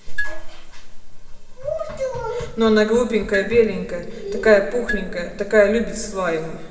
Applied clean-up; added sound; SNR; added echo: none; Marimba, xylophone; 15 dB; reverberation time 2.1 s.